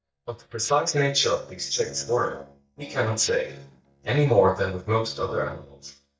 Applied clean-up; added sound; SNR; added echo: neural mask model DeepFilterNet 3.